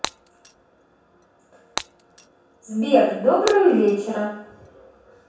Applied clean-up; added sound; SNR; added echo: none; Shatter; 16 dB; reverberation time 0.7 s.